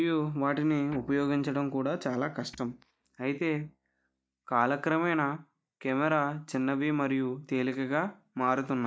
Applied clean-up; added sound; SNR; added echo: neural mask model DeepFilterNet 3.